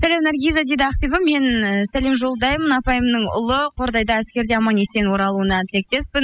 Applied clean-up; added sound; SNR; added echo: classical method spectral subtraction.